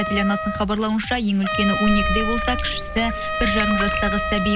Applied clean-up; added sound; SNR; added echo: none; Trumpet + Water / Liquid; 2 dB; none.